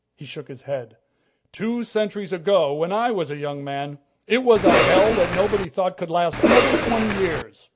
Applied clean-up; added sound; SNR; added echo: none; Cough; -3 dB; none.